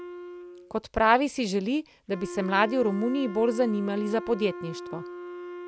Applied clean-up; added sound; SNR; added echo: none; Wind instrument, woodwind instrument; 12 dB; none.